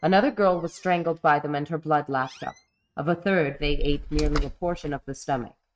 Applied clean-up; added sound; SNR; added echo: neural mask model RNNoise.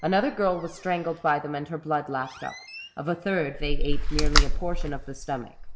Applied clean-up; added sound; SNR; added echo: none; Slam; -2 dB; none.